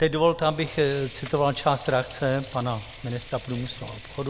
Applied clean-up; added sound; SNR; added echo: none; Sink (filling or washing) / Water; 16 dB; none.